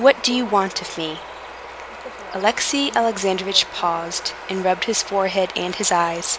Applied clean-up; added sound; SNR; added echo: none; Bird vocalization, bird call, bird song; 13 dB; none.